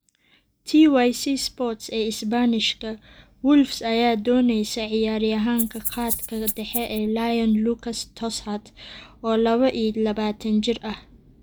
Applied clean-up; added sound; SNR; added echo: neural mask model DeepFilterNet 3.